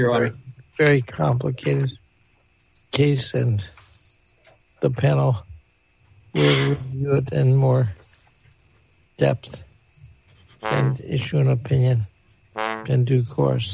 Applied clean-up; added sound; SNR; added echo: none; Brass instrument; 9 dB; none.